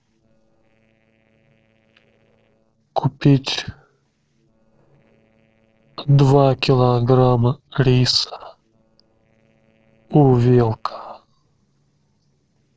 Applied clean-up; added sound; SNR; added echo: neural separator model SepFormer DNS4.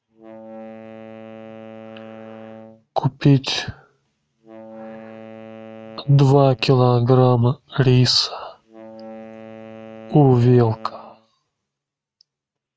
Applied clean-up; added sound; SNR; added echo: neural mask model RNNoise.